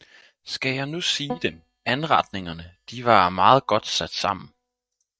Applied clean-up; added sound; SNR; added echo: neural mask model DeepFilterNet 3.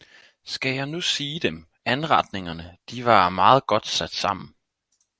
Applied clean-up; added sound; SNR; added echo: none; none; none; none.